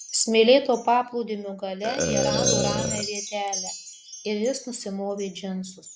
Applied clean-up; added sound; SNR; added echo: none; Burping, eructation + Wind chime; 5 dB; none.